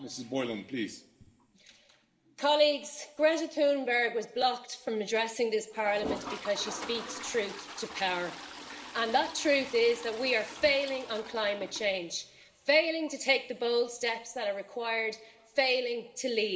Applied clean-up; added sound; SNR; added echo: none; Toilet flush; 16 dB; reverberation time 1.3 s.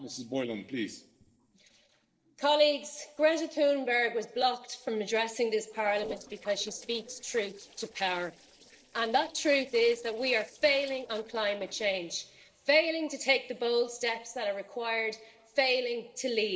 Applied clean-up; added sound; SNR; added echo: neural separator model SepFormer DNS4.